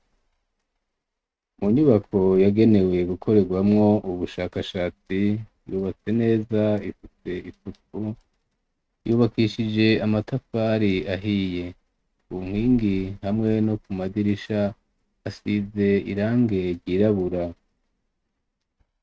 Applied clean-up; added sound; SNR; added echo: neural mask model RNNoise.